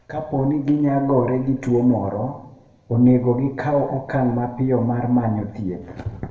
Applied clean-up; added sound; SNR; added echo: none; none; none; reverberation time 0.9 s.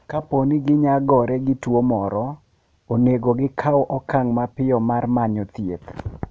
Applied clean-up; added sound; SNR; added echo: none; none; none; none.